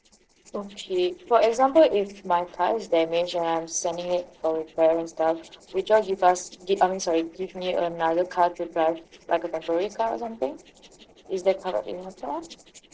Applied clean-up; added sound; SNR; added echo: neural separator model SepFormer DNS4.